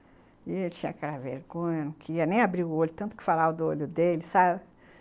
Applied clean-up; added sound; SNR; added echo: none; none; none; none.